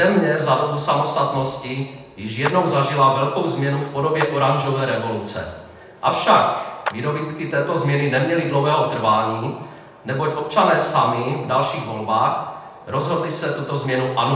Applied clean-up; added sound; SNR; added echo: none; Clapping; 14 dB; reverberation time 0.9 s.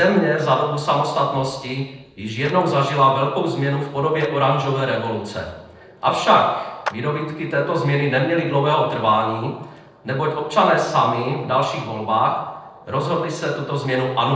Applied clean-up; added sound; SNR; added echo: neural separator model SepFormer DNS4.